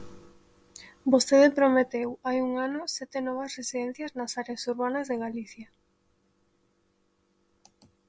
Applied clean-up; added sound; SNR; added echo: none; none; none; none.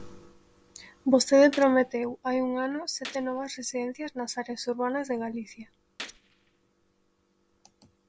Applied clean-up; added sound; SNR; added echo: none; Gunshot, gunfire; 19 dB; none.